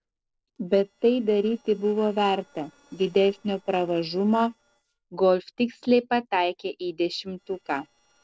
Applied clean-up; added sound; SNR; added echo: neural separator model SepFormer DNS4.